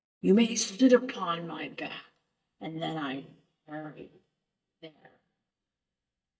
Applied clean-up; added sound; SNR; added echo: neural mask model DeepFilterNet 3.